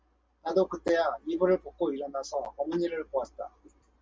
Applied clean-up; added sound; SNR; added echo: none; none; none; none.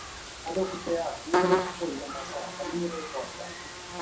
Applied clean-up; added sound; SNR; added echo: none; Buzz; -1 dB; reverberation time 0.6 s.